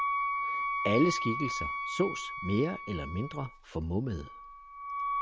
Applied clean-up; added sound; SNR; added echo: none; Wind instrument, woodwind instrument; 2 dB; none.